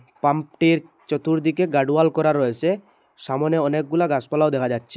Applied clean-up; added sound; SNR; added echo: none; none; none; none.